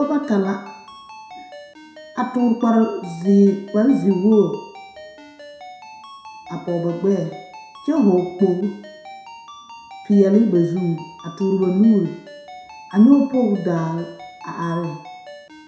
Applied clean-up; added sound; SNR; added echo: none; Ringtone; 19 dB; reverberation time 0.5 s.